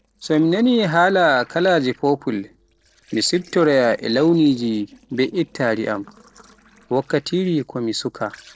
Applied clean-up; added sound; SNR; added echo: neural separator model SepFormer DNS4.